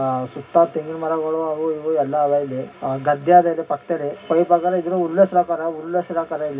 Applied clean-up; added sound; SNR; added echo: none; none; none; reverberation time 0.4 s.